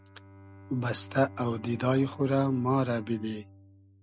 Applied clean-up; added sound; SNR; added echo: none; Bowed string instrument; 18 dB; none.